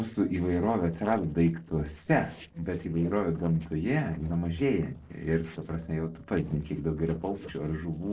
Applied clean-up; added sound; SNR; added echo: neural separator model SepFormer DNS4.